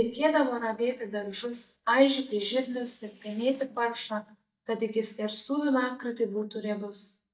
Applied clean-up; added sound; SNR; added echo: neural mask model DeepFilterNet 3.